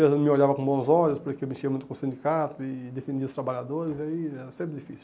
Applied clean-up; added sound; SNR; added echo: none; none; none; none.